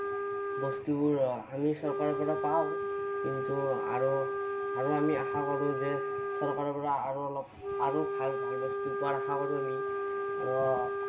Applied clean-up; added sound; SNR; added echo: none; Wind instrument, woodwind instrument; 1 dB; reverberation time 0.9 s.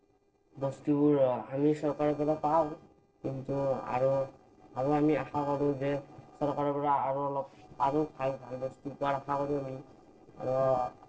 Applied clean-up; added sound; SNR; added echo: neural separator model SepFormer DNS4.